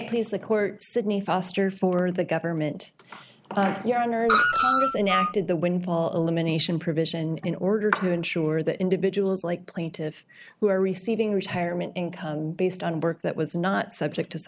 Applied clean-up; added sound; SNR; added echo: none; Screech; -2 dB; none.